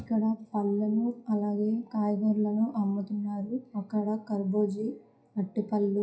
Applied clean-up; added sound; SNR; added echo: classical method WPE with log-MMSE.